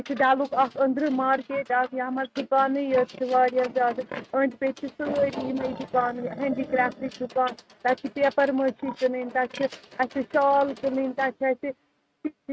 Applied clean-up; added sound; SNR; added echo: neural mask model RNNoise.